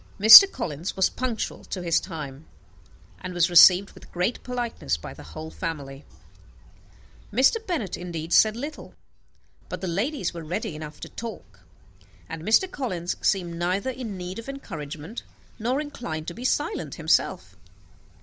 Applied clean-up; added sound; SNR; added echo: none; none; none; none.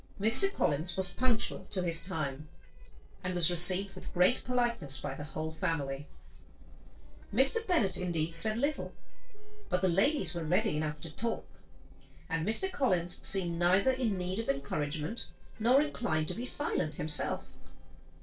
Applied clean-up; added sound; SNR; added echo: neural separator model SepFormer DNS4.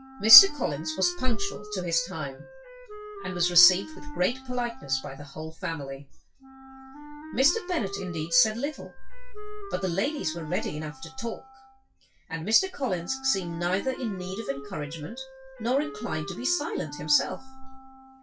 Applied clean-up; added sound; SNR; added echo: classical method WPE with log-MMSE.